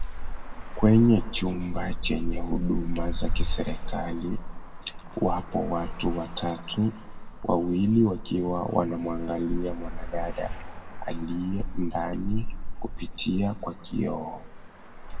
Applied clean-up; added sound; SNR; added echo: none; Traffic noise, roadway noise; 2 dB; reverberation time 1.8 s.